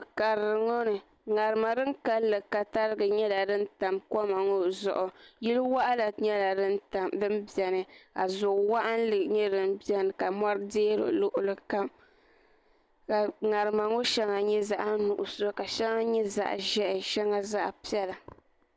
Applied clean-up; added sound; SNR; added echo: none; none; none; none.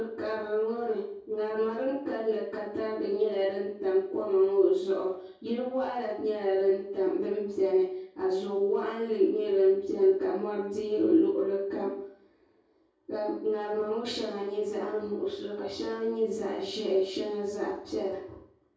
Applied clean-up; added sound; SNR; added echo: none; none; none; reverberation time 0.6 s.